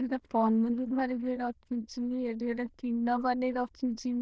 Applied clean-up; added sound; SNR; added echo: neural diffusion model UNIVERSE++.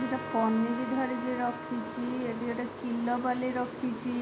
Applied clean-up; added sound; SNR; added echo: none; Trumpet; 12 dB; none.